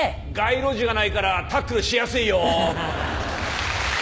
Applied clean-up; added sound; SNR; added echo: none; Wind; 9 dB; none.